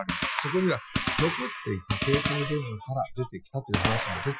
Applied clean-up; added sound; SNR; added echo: classical method Wiener filter.